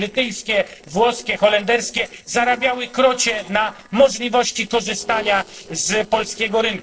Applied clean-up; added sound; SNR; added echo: neural separator model SepFormer DNS4.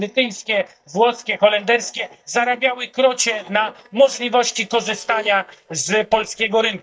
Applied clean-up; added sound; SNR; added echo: neural mask model DeepFilterNet 3.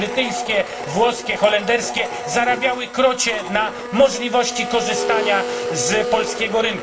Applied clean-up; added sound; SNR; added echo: none; Domestic sounds, home sounds; 7 dB; reverberation time 0.7 s.